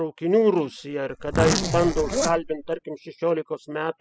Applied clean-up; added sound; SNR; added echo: classical method spectral subtraction.